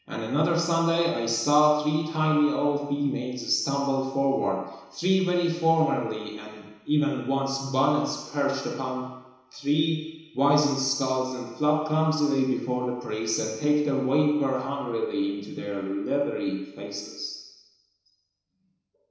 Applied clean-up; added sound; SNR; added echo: none; none; none; reverberation time 1.0 s.